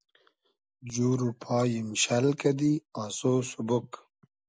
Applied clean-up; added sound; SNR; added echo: none; none; none; none.